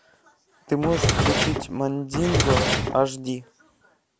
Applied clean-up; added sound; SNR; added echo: none; Drawer open or close; -4 dB; none.